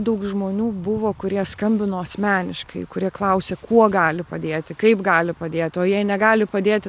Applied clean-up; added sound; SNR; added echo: none; none; none; none.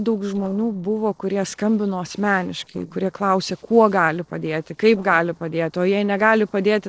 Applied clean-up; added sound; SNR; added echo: neural separator model SepFormer DNS4.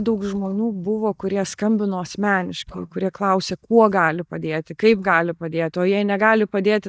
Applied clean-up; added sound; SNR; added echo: neural mask model DeepFilterNet 3.